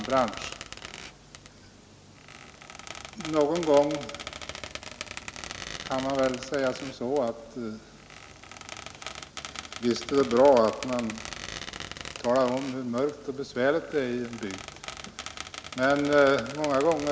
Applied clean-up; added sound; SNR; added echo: none; Squeak; 13 dB; none.